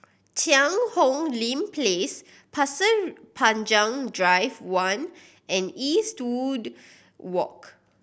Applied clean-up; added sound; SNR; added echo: none; none; none; none.